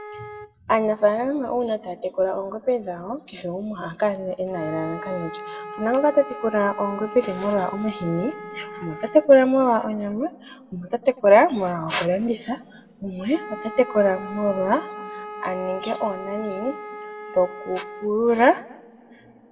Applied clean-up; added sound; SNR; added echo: none; Wind instrument, woodwind instrument; 15 dB; reverberation time 0.3 s.